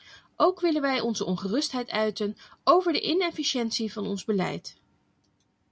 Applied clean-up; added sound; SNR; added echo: none; none; none; none.